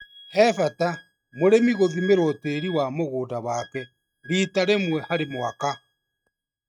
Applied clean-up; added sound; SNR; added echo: neural mask model RNNoise.